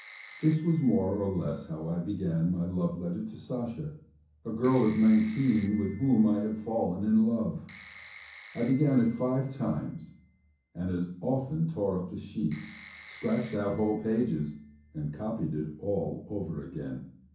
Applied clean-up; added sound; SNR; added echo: none; Telephone; 14 dB; reverberation time 0.6 s.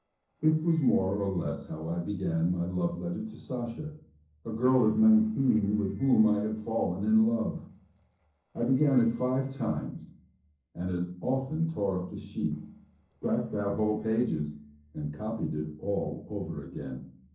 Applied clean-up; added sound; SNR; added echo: neural separator model SepFormer DNS4.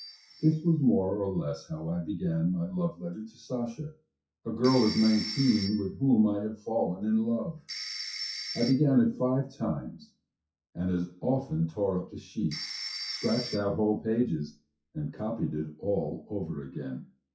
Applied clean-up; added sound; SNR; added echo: classical method WPE with log-MMSE.